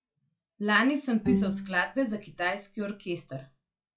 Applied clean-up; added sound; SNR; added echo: classical method log-MMSE.